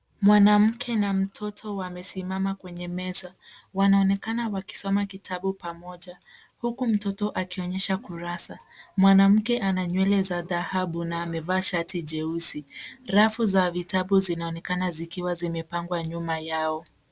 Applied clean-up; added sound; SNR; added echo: none; none; none; none.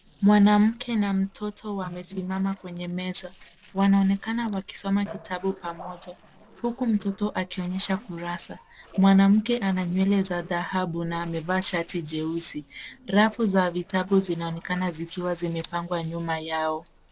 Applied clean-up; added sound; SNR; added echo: neural separator model SepFormer DNS4.